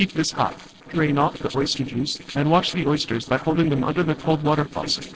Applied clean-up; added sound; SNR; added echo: neural separator model SepFormer DNS4.